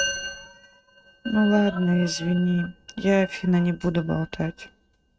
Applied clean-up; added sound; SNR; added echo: neural mask model RNNoise.